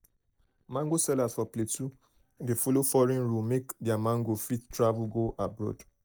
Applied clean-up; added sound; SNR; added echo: neural mask model DeepFilterNet 3.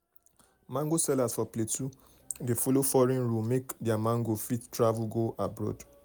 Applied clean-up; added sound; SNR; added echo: none; none; none; none.